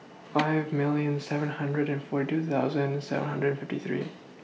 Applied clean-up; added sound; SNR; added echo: none; none; none; none.